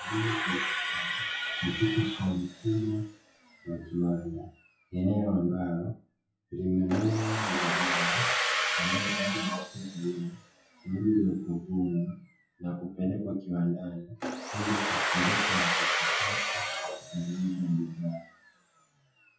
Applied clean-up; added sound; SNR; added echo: classical method WPE with log-MMSE.